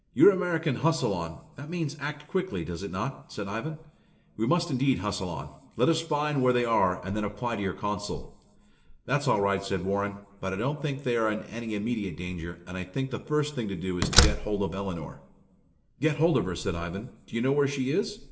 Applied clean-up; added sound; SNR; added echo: none; Slam; -2 dB; reverberation time 0.9 s.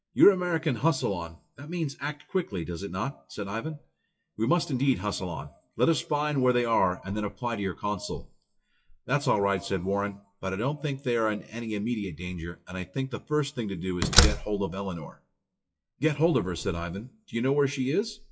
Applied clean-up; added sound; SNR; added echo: classical method WPE with log-MMSE.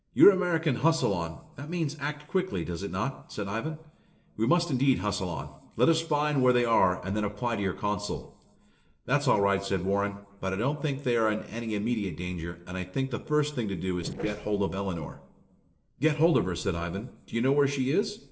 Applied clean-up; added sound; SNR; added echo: neural separator model SepFormer DNS4.